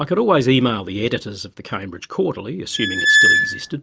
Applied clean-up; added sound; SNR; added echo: none; Squeak; -5 dB; none.